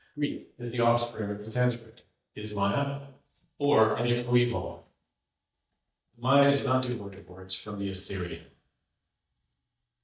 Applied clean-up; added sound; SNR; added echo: neural mask model DeepFilterNet 3.